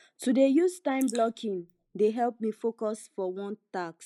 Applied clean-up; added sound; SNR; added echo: neural mask model Resemble Enhance denoiser.